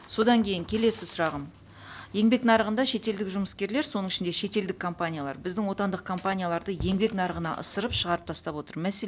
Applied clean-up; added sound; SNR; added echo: none; none; none; none.